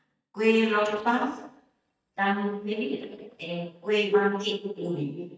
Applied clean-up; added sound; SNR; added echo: neural mask model DeepFilterNet 3.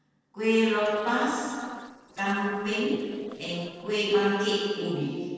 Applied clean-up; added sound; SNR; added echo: neural separator model SepFormer DNS4.